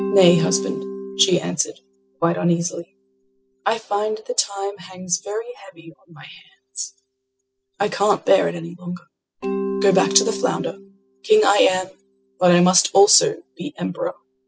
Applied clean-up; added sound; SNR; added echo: classical method spectral subtraction.